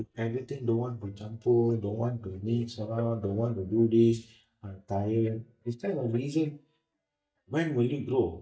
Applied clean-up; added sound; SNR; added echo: neural mask model DeepFilterNet 3.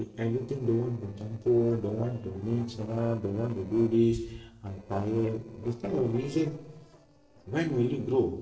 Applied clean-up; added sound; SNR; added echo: neural separator model SepFormer DNS4.